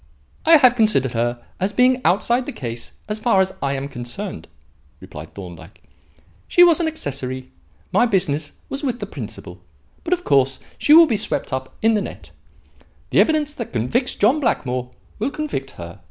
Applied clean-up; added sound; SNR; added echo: none; none; none; none.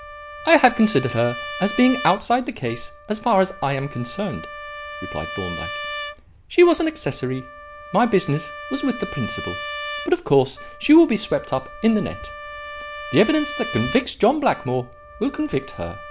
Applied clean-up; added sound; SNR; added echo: none; Trumpet; 12 dB; none.